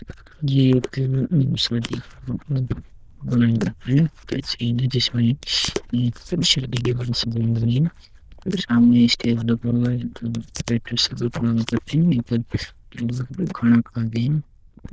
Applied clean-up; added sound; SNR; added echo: neural diffusion model UNIVERSE++.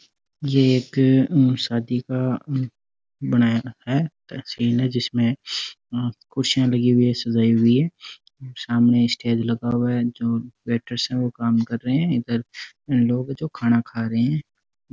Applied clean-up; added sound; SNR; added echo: none; none; none; none.